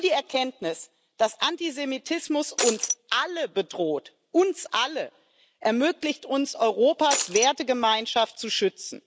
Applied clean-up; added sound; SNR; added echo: none; Shatter; 1 dB; none.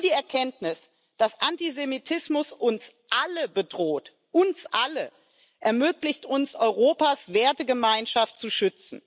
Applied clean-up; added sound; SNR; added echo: none; none; none; none.